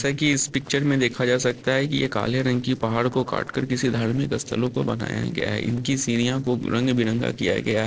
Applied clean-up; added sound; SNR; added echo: neural separator model SepFormer DNS4.